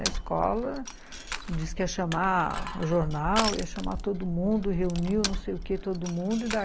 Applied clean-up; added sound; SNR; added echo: none; Crushing; 5 dB; none.